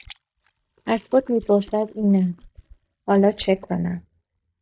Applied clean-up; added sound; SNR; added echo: neural mask model DeepFilterNet 3.